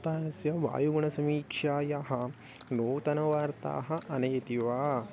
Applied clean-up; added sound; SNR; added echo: none; none; none; none.